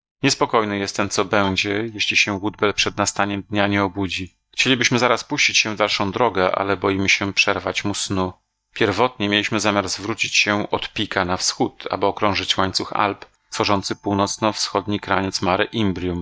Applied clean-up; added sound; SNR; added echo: neural mask model DeepFilterNet 3.